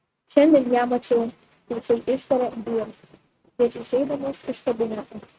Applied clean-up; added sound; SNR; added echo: neural mask model RNNoise.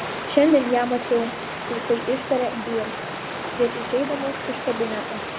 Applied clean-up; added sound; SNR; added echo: none; Water; 6 dB; none.